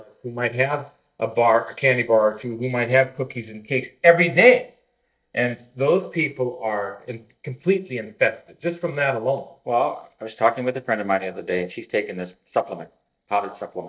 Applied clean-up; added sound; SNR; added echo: neural mask model DeepFilterNet 3.